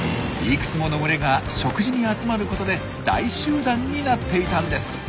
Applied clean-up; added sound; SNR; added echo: none; none; none; none.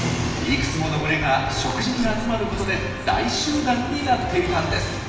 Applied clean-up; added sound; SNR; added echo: none; Chewing, mastication; 18 dB; reverberation time 1.3 s.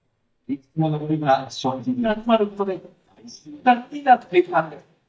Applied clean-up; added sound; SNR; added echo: neural mask model DeepFilterNet 3.